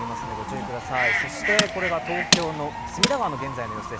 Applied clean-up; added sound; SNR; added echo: none; Bird / Fowl + Tools; -3 dB; none.